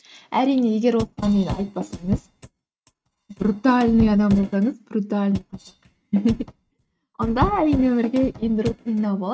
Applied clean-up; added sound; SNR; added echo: neural mask model RNNoise.